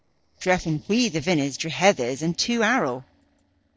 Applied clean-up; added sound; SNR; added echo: neural separator model SepFormer DNS4.